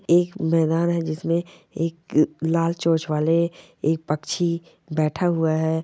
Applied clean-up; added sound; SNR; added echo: none; none; none; none.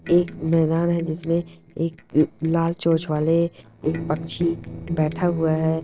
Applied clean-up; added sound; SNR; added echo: neural separator model SepFormer DNS4.